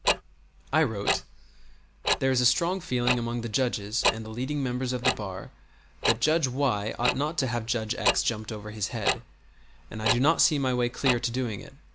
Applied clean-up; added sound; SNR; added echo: none; Tick-tock; 5 dB; none.